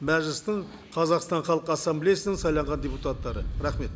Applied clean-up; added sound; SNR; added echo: none; none; none; none.